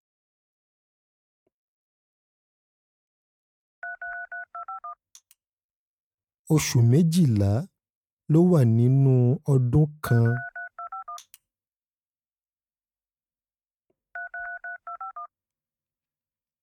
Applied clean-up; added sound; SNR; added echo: neural mask model RNNoise.